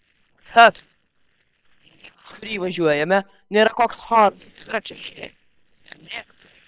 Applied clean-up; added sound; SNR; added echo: neural separator model SepFormer WHAM!.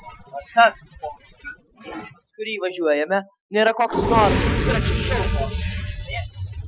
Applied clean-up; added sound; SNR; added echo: classical method Wiener filter.